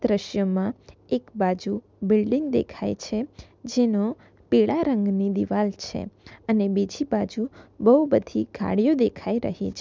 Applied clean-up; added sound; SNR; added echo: none; none; none; none.